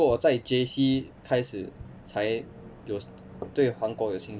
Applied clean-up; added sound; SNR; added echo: none; none; none; none.